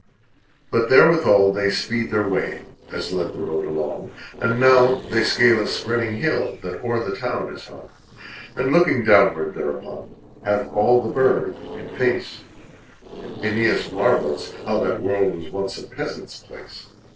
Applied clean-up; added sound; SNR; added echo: neural separator model SepFormer DNS4.